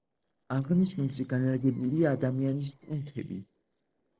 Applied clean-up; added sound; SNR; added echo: neural separator model SepFormer DNS4.